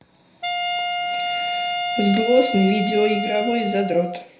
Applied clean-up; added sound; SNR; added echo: none; Wind instrument, woodwind instrument; 3 dB; reverberation time 0.5 s.